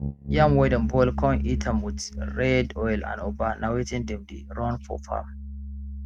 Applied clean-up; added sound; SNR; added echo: neural mask model RNNoise.